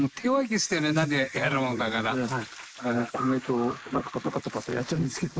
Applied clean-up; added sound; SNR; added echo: neural mask model Resemble Enhance denoiser.